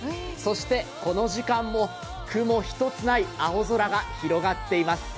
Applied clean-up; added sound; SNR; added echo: none; none; none; none.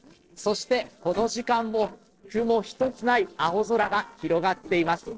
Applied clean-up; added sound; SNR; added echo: neural separator model SepFormer DNS4.